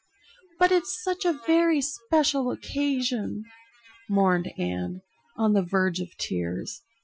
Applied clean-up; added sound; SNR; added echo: classical method Wiener filter.